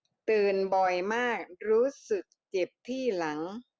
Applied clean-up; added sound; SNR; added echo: none; none; none; none.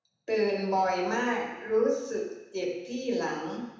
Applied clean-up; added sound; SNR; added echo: none; none; none; reverberation time 1.0 s.